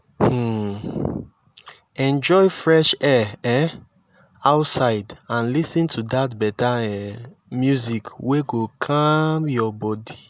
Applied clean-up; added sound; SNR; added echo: none; none; none; none.